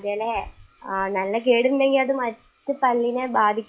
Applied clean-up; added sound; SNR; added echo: classical method log-MMSE.